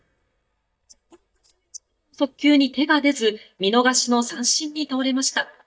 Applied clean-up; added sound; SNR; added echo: neural mask model DeepFilterNet 3.